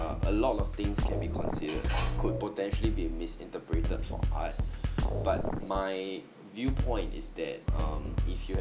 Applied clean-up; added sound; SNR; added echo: none; Drum kit; -4 dB; none.